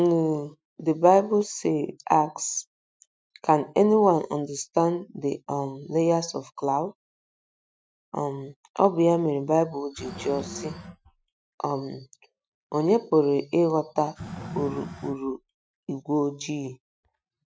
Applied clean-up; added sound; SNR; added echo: classical method Wiener filter.